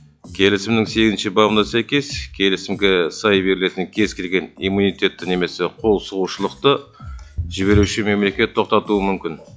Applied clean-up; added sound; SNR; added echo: classical method log-MMSE.